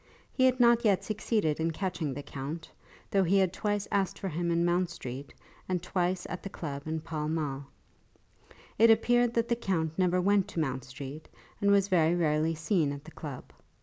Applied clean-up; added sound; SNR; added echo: none; none; none; none.